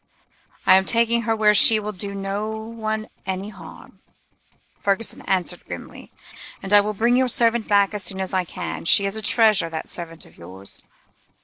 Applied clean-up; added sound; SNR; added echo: neural separator model SepFormer DNS4.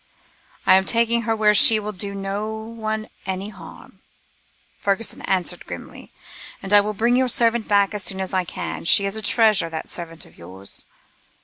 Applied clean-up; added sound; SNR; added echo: none; none; none; none.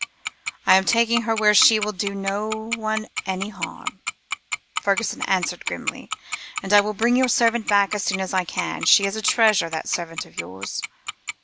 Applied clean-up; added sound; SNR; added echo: none; Tick-tock; 9 dB; none.